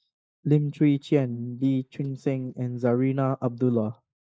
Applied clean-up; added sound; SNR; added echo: neural mask model Resemble Enhance denoiser.